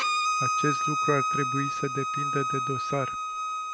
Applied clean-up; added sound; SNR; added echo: none; Bowed string instrument; -4 dB; none.